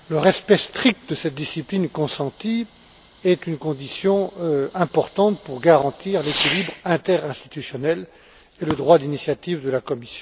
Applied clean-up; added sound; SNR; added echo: none; Fireworks; 12 dB; none.